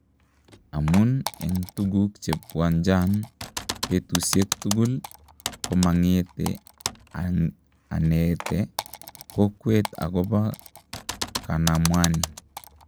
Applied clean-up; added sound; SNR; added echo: none; Typing; 11 dB; none.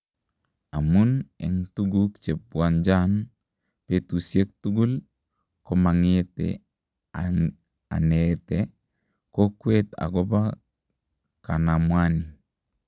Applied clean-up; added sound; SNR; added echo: none; none; none; none.